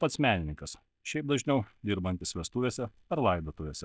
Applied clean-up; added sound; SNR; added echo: neural mask model DeepFilterNet 3.